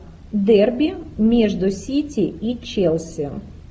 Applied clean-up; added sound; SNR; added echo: none; none; none; none.